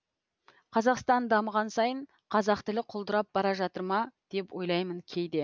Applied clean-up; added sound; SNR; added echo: none; none; none; none.